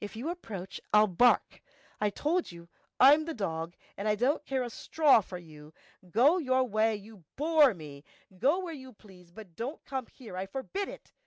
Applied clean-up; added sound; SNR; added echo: none; none; none; none.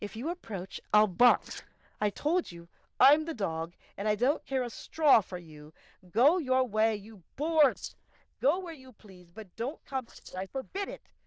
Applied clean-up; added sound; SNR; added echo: neural diffusion model UNIVERSE++.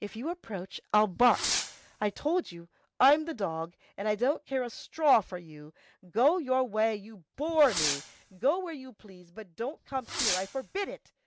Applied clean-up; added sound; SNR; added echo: none; Fireworks; 6 dB; none.